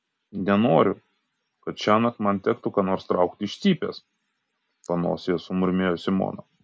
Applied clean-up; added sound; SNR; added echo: none; none; none; none.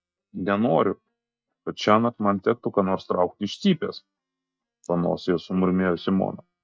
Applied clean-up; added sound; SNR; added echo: neural mask model DeepFilterNet 3.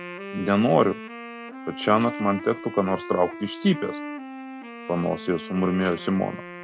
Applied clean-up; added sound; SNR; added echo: none; Coin (dropping) + Wind instrument, woodwind instrument; 11 dB; none.